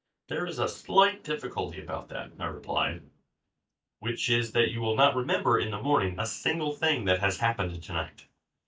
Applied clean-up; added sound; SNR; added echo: neural mask model DeepFilterNet 3.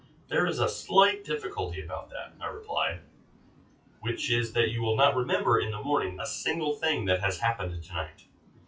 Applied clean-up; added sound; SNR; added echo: classical method WPE with log-MMSE.